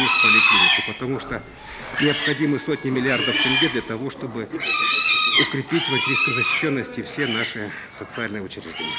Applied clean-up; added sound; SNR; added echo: none; Livestock, farm animals, working animals; -3 dB; none.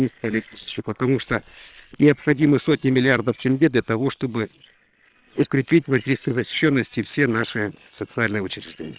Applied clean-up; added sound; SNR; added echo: neural separator model SepFormer WHAM!.